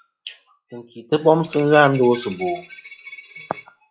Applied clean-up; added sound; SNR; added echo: classical method log-MMSE.